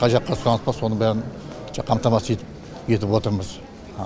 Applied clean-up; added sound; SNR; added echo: none; none; none; none.